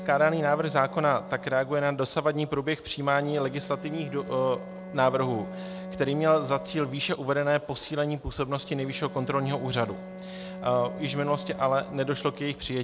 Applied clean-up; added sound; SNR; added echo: none; Bowed string instrument; 13 dB; none.